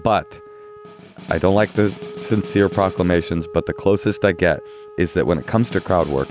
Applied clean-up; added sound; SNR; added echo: none; Snare drum + Wind instrument, woodwind instrument; 15 dB; none.